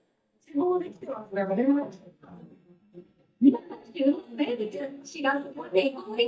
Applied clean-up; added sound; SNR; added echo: neural mask model DeepFilterNet 3.